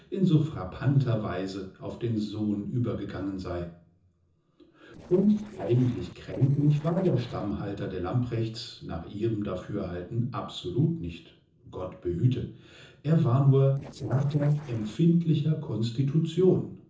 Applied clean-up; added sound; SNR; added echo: neural separator model SepFormer DNS4.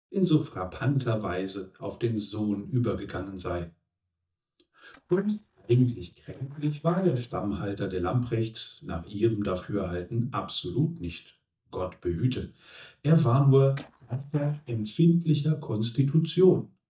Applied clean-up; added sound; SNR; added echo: neural mask model DeepFilterNet 3.